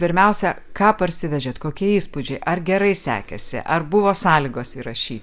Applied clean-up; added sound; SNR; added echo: none; none; none; none.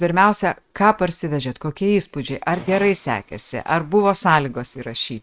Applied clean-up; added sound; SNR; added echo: neural mask model RNNoise.